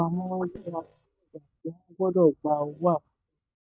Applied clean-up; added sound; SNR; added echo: neural mask model DeepFilterNet 3.